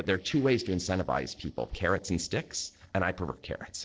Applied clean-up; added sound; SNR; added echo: neural separator model SepFormer DNS4.